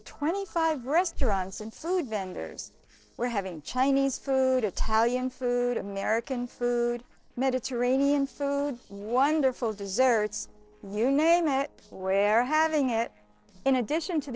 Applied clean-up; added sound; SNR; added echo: neural separator model SepFormer DNS4.